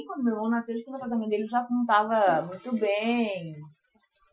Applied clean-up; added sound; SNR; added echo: classical method Wiener filter.